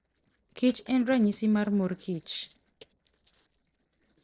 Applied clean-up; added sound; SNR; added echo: neural separator model SepFormer DNS4.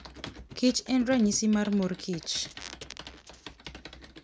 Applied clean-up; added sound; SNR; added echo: none; Computer keyboard; 16 dB; none.